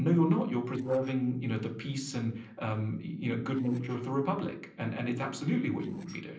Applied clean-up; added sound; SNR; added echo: neural separator model SepFormer DNS4.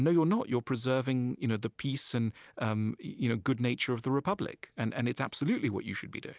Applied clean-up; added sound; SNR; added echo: none; none; none; none.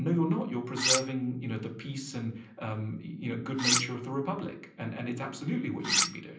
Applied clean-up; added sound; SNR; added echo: none; Cutlery, silverware; -4 dB; reverberation time 0.6 s.